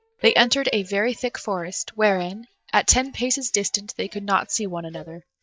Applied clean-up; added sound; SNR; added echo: neural mask model DeepFilterNet 3.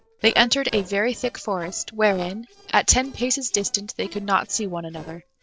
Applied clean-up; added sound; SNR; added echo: neural separator model SepFormer DNS4.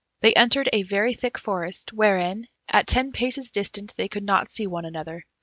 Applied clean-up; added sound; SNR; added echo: none; none; none; none.